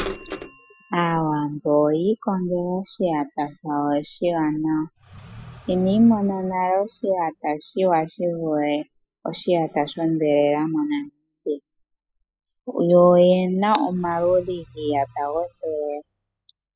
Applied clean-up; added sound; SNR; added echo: classical method spectral subtraction.